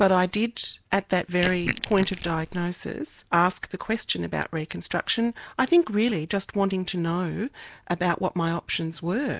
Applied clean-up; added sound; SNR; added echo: neural mask model Resemble Enhance denoiser.